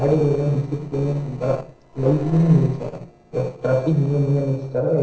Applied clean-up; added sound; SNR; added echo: neural separator model SepFormer DNS4.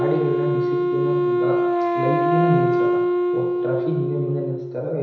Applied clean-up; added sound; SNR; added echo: none; Wind instrument, woodwind instrument; -5 dB; reverberation time 1.0 s.